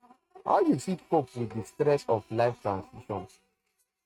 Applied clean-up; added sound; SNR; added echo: neural mask model RNNoise.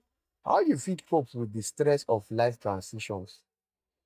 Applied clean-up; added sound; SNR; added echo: neural mask model DeepFilterNet 3.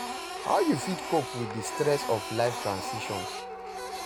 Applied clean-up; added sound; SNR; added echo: none; Printer; 5 dB; none.